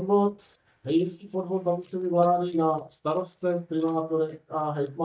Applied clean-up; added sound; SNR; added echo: neural mask model DeepFilterNet 3.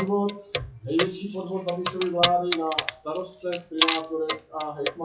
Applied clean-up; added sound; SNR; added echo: classical method WPE with log-MMSE.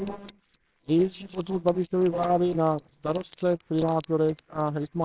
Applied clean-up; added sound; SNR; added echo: neural separator model SepFormer WHAMR!.